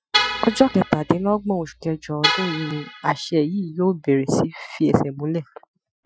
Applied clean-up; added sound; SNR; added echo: classical method Wiener filter.